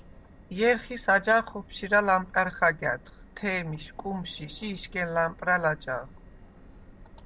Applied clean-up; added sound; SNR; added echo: none; Subway, metro, underground; 20 dB; none.